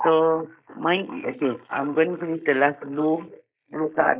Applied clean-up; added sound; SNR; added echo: neural mask model Resemble Enhance denoiser.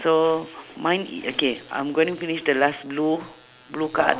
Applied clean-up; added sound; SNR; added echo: none; none; none; none.